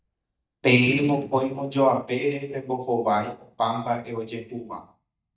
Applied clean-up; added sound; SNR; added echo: neural mask model DeepFilterNet 3.